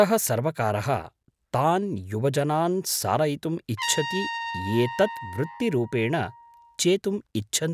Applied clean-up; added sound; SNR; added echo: none; Trumpet; 13 dB; none.